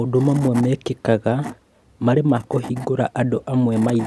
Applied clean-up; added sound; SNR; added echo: none; Wood / Tools; 16 dB; none.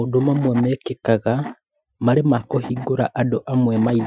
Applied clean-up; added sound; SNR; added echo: classical method Wiener filter.